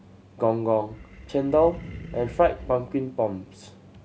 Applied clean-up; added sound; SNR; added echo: none; Animal; 15 dB; none.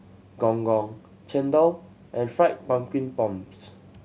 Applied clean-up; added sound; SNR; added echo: none; none; none; none.